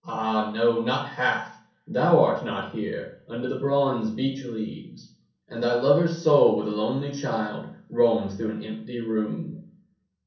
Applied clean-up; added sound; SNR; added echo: none; none; none; reverberation time 0.6 s.